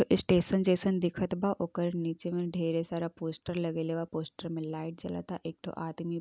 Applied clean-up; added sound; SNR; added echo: none; none; none; none.